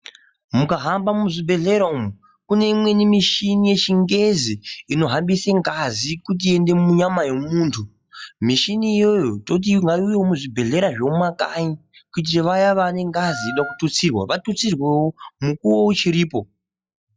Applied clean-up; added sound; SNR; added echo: classical method log-MMSE.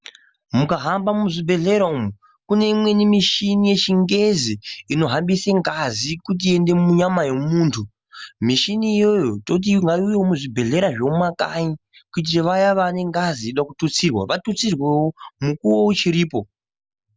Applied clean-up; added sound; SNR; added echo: none; none; none; none.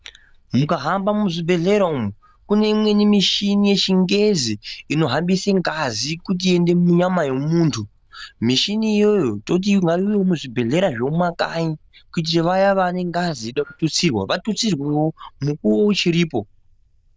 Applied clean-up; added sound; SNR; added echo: neural diffusion model UNIVERSE++.